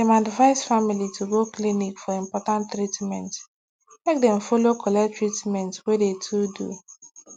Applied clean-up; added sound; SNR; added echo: none; none; none; none.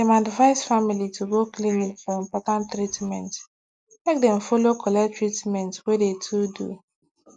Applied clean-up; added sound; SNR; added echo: neural mask model Resemble Enhance denoiser.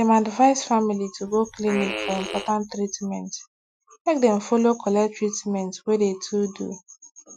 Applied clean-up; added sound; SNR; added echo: classical method Wiener filter.